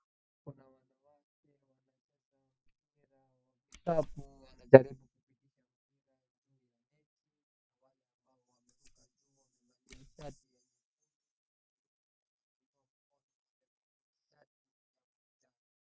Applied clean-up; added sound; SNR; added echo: neural mask model DeepFilterNet 3.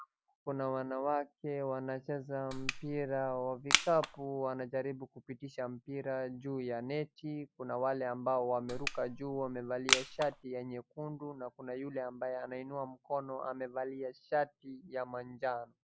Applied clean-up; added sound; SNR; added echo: none; Crushing; -1 dB; none.